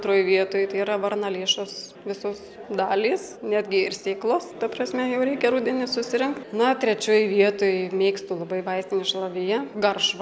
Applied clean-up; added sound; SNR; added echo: none; none; none; none.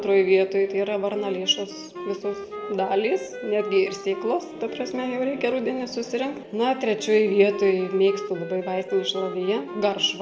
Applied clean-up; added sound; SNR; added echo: none; Wind instrument, woodwind instrument; 14 dB; reverberation time 0.4 s.